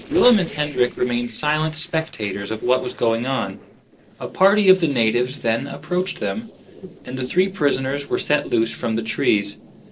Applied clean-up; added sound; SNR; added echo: neural separator model SepFormer DNS4.